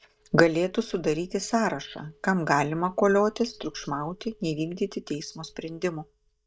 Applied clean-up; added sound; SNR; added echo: neural mask model DeepFilterNet 3.